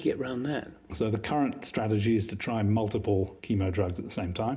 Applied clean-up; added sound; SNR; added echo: none; none; none; reverberation time 0.3 s.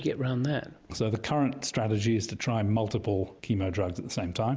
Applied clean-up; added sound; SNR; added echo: none; none; none; none.